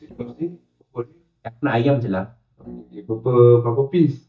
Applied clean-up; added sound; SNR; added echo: neural mask model DeepFilterNet 3.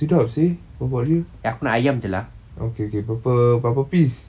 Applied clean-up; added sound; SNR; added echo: none; none; none; none.